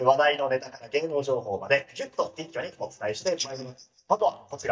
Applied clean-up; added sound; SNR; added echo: neural mask model DeepFilterNet 3.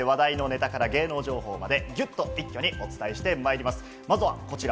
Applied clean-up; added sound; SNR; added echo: none; none; none; none.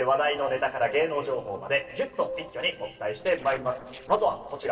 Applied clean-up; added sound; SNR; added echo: neural separator model SepFormer DNS4.